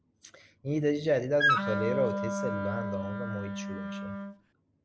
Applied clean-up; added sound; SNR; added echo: none; Wind instrument, woodwind instrument; -1 dB; none.